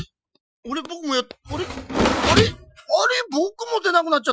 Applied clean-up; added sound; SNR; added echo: classical method Wiener filter.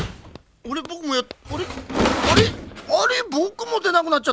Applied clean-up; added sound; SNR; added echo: none; Door; 3 dB; none.